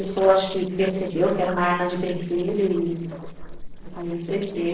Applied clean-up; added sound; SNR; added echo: neural separator model SepFormer DNS4.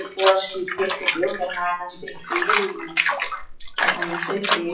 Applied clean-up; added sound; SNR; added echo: classical method WPE with log-MMSE.